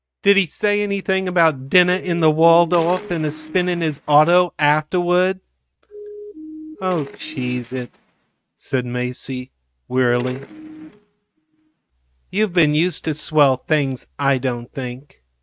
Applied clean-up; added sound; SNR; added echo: neural mask model RNNoise.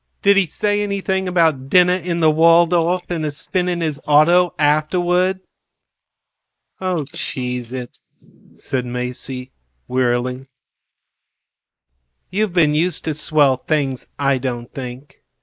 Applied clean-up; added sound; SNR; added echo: neural mask model Resemble Enhance denoiser.